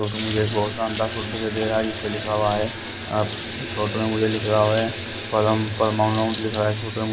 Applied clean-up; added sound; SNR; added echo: none; Bathtub (filling or washing) / Water tap, faucet; 6 dB; none.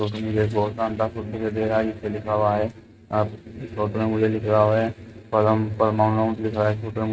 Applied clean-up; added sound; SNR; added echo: neural mask model RNNoise.